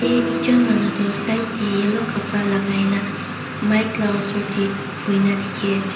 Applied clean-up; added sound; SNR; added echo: none; Piano; 11 dB; reverberation time 0.9 s.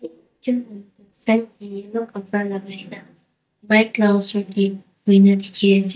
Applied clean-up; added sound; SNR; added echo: neural mask model DeepFilterNet 3.